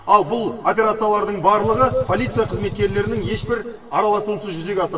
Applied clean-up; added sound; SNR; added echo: none; Gunshot, gunfire; 10 dB; reverberation time 1.4 s.